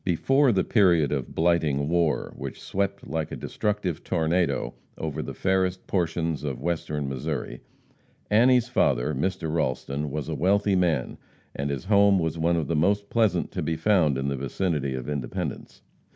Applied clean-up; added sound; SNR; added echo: none; none; none; none.